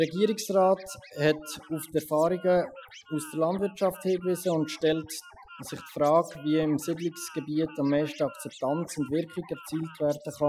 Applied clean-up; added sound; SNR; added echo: classical method Wiener filter.